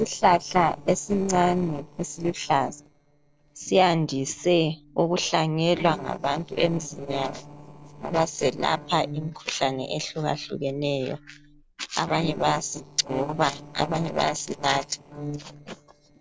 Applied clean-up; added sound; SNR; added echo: neural separator model SepFormer DNS4.